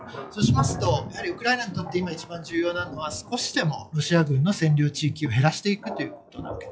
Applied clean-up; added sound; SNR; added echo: classical method log-MMSE.